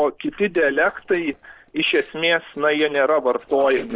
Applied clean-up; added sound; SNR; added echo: neural separator model SepFormer DNS4.